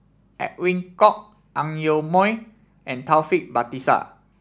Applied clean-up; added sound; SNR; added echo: none; none; none; none.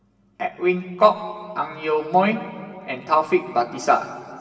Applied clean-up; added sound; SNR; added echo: none; none; none; reverberation time 2.5 s.